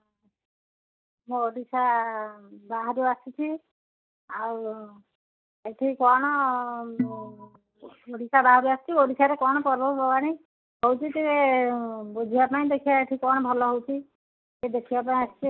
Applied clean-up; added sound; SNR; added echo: neural mask model DeepFilterNet 3.